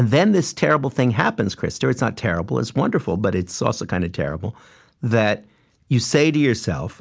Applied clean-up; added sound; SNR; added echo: none; none; none; none.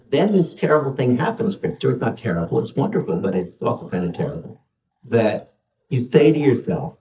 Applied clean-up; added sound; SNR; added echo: neural mask model DeepFilterNet 3.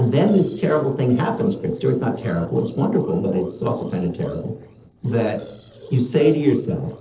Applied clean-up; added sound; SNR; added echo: neural separator model SepFormer DNS4.